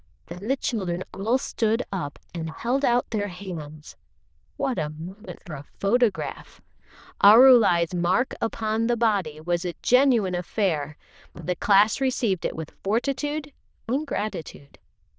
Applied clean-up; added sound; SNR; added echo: neural diffusion model UNIVERSE++.